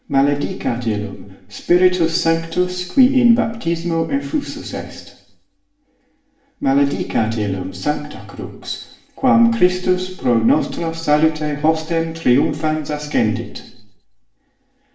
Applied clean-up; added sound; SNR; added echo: none; none; none; reverberation time 0.7 s.